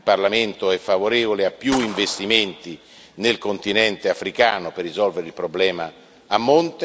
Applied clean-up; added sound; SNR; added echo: none; Gunshot, gunfire; 14 dB; none.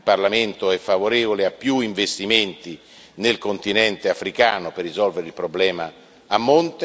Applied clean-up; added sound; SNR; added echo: none; none; none; none.